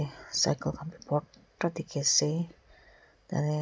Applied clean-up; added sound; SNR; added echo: none; none; none; none.